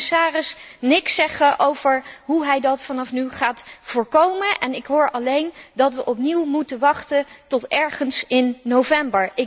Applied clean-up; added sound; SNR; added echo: none; none; none; none.